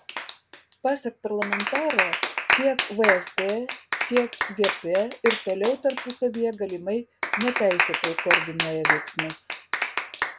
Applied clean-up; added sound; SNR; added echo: none; Clapping; 1 dB; none.